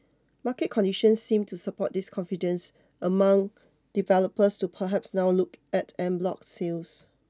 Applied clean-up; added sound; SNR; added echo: none; none; none; none.